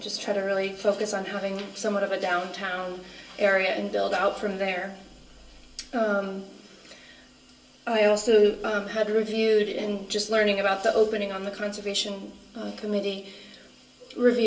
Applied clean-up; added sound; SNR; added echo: none; none; none; reverberation time 0.2 s.